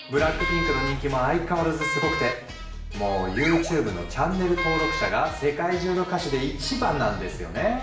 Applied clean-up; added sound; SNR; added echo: none; Wind instrument, woodwind instrument; 6 dB; reverberation time 0.7 s.